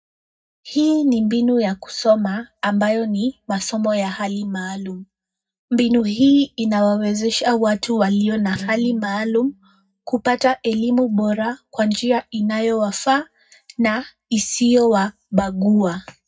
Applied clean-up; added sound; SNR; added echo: neural mask model DeepFilterNet 3.